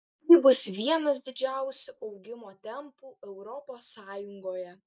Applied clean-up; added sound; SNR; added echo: neural mask model Resemble Enhance denoiser.